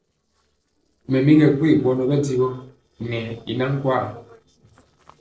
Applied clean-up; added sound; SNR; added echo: neural separator model SepFormer DNS4.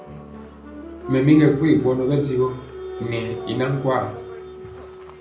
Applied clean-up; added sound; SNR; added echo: none; Applause; 13 dB; reverberation time 0.5 s.